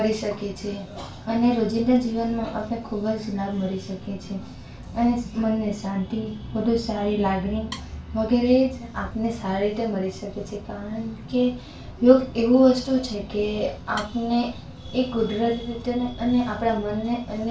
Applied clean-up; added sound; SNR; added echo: none; Wood; 19 dB; reverberation time 0.3 s.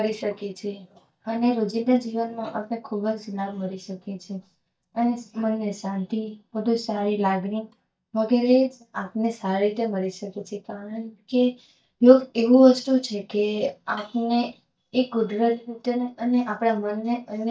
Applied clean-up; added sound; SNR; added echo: neural mask model DeepFilterNet 3.